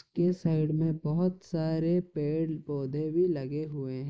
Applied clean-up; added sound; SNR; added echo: neural mask model Resemble Enhance denoiser.